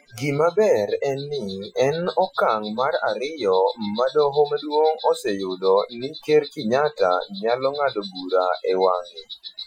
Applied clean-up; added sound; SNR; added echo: classical method Wiener filter.